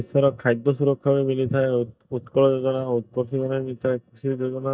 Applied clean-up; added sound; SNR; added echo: neural mask model DeepFilterNet 3.